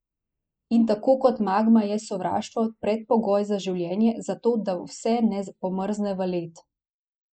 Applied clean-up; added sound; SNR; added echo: neural mask model Resemble Enhance denoiser.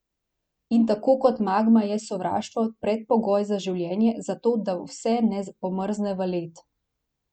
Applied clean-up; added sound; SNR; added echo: none; none; none; none.